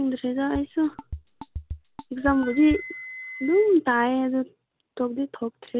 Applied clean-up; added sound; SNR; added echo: none; Drum kit + Wind instrument, woodwind instrument; 13 dB; none.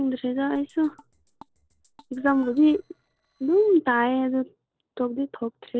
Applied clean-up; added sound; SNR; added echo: neural separator model SepFormer DNS4.